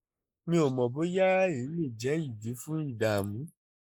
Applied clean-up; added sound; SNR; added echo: neural mask model Resemble Enhance denoiser.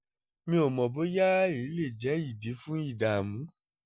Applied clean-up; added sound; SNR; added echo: none; none; none; none.